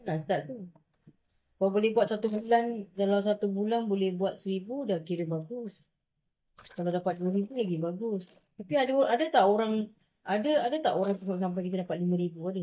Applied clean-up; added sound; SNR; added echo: neural mask model DeepFilterNet 3.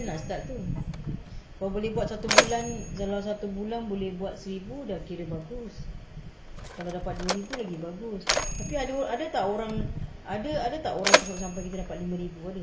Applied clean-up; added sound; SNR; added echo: none; Mechanisms; 0 dB; reverberation time 1.8 s.